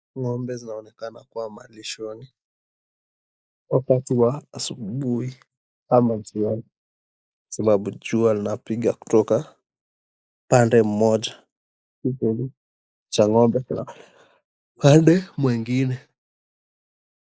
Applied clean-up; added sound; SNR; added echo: neural mask model Resemble Enhance denoiser.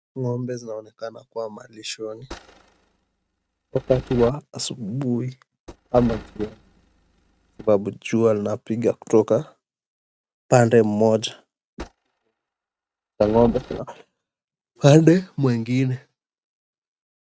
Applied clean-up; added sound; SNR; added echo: neural mask model RNNoise.